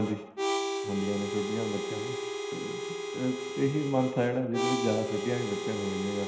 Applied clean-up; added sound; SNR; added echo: none; Harmonica; 2 dB; reverberation time 0.9 s.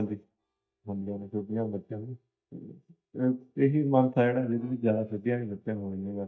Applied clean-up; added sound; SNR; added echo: neural mask model DeepFilterNet 3.